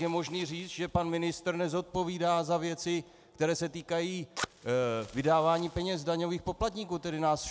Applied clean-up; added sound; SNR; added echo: none; Fire; 19 dB; none.